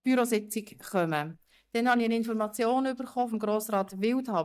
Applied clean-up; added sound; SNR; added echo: neural mask model DeepFilterNet 3.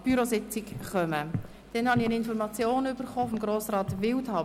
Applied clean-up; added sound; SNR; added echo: none; Walk, footsteps; 12 dB; none.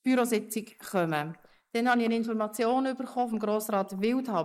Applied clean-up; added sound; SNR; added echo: neural mask model Resemble Enhance denoiser.